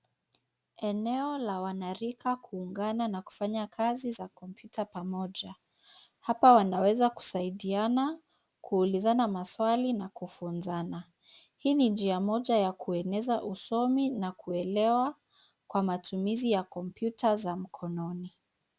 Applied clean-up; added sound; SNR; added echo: none; none; none; none.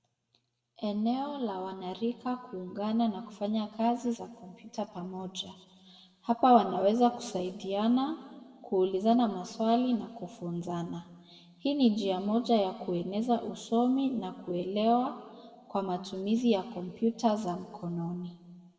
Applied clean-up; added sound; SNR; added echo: none; none; none; reverberation time 1.3 s.